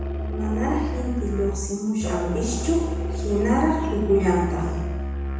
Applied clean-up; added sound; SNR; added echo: none; Musical instrument; 2 dB; reverberation time 1.1 s.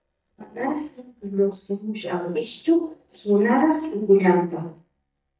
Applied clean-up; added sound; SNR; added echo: neural mask model DeepFilterNet 3.